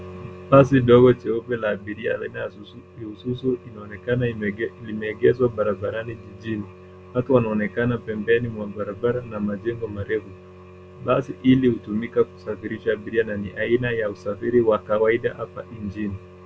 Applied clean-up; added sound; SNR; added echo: none; none; none; none.